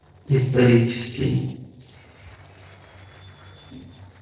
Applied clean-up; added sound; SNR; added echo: neural separator model SepFormer DNS4.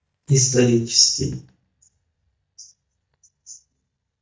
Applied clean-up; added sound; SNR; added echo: neural mask model DeepFilterNet 3.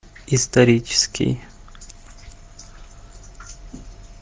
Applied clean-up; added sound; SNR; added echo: none; none; none; none.